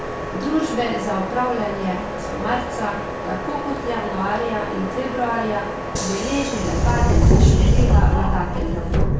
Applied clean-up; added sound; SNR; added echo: none; Subway, metro, underground; -5 dB; reverberation time 0.5 s.